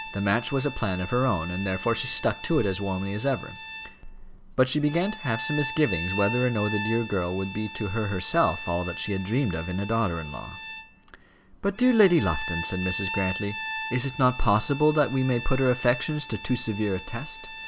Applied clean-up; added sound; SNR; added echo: none; Bowed string instrument; 10 dB; none.